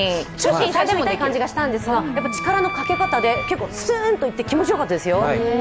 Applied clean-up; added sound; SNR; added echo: none; Wind instrument, woodwind instrument; 9 dB; none.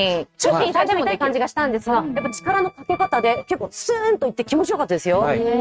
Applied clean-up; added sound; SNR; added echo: neural mask model RNNoise.